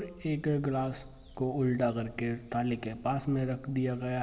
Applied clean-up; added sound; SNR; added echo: none; none; none; none.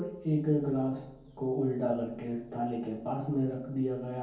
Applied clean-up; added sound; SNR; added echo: none; none; none; reverberation time 0.6 s.